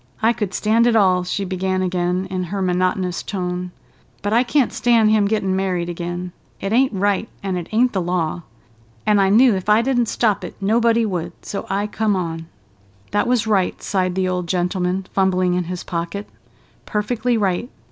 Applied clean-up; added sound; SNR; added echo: none; none; none; none.